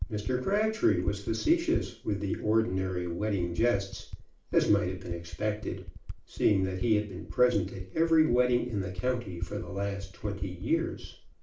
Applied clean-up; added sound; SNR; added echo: none; Typing; 11 dB; reverberation time 0.4 s.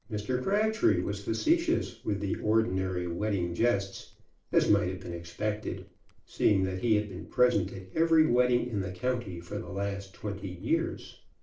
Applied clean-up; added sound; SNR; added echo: neural separator model SepFormer DNS4.